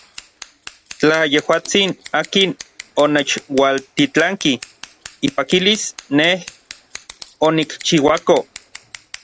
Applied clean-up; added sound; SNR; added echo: none; Scissors; 19 dB; none.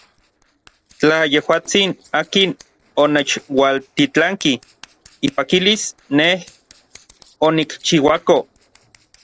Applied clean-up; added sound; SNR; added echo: neural separator model SepFormer DNS4.